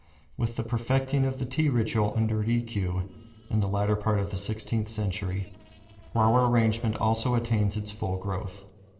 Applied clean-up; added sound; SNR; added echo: neural separator model SepFormer DNS4.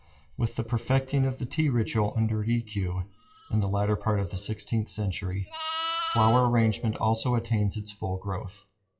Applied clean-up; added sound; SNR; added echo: classical method WPE with log-MMSE.